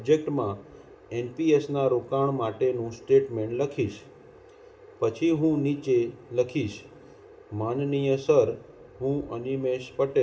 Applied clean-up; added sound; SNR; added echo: none; none; none; reverberation time 1.1 s.